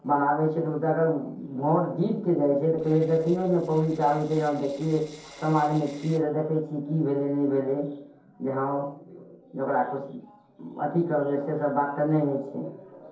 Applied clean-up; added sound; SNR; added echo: neural separator model SepFormer DNS4.